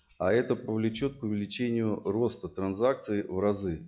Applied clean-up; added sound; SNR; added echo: classical method log-MMSE.